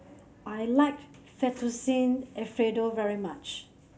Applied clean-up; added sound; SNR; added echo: none; none; none; none.